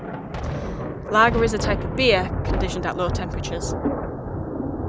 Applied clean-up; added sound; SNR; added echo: none; Thunder; 1 dB; none.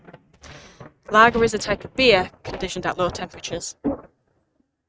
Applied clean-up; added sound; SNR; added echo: neural mask model RNNoise.